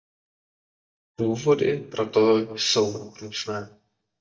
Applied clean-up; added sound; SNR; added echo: neural mask model DeepFilterNet 3.